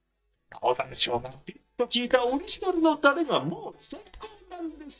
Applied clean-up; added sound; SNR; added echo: neural mask model DeepFilterNet 3.